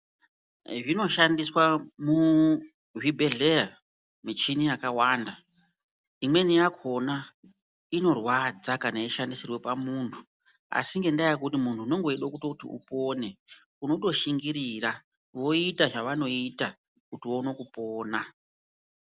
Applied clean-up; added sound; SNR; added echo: none; none; none; none.